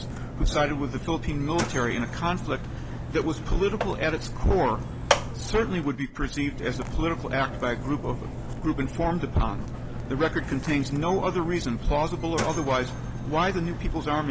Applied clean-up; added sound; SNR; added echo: none; Mechanisms; 5 dB; none.